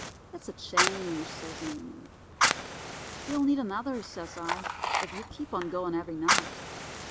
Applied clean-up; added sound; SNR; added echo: none; Fire; -2 dB; none.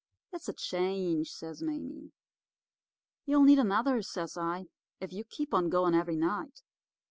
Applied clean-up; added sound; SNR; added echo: none; none; none; none.